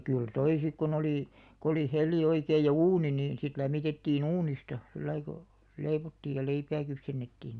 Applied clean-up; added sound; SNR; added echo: none; none; none; none.